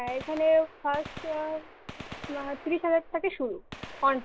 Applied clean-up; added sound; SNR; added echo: none; Gunshot, gunfire; 15 dB; none.